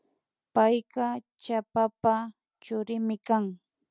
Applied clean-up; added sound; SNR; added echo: none; none; none; none.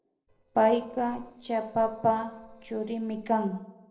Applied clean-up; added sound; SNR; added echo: neural separator model SepFormer DNS4.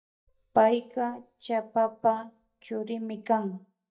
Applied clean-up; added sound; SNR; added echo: neural mask model DeepFilterNet 3.